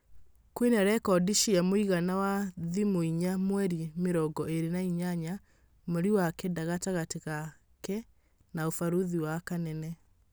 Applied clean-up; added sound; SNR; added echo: none; none; none; none.